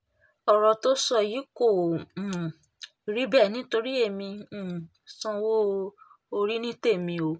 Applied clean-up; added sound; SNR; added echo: none; none; none; none.